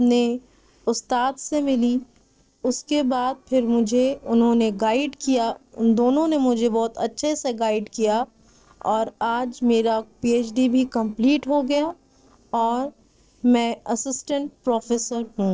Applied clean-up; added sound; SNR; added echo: neural separator model SepFormer DNS4.